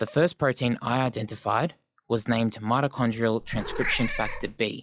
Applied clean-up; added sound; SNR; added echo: classical method log-MMSE.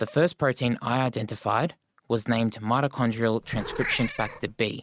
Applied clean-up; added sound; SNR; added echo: neural mask model RNNoise.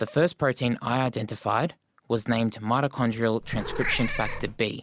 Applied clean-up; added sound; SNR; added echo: none; Meow / Purr; 4 dB; none.